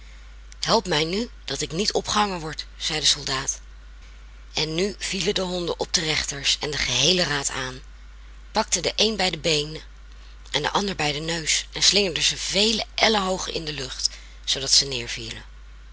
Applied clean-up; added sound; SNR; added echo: none; none; none; none.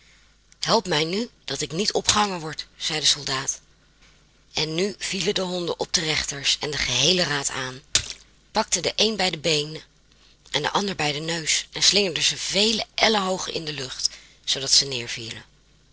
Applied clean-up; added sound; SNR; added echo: neural separator model SepFormer DNS4.